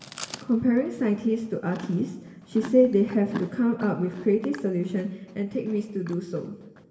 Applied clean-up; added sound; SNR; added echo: none; Chewing, mastication; 17 dB; reverberation time 1.2 s.